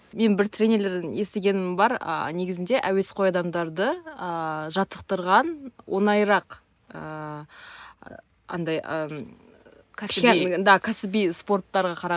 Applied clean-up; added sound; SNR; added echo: none; none; none; none.